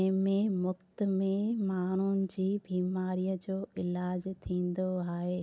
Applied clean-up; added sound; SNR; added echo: none; none; none; none.